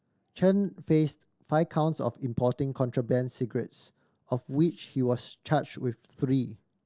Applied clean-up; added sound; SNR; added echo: none; none; none; none.